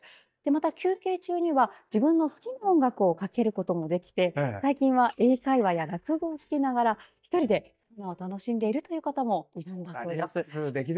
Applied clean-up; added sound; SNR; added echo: neural mask model DeepFilterNet 3.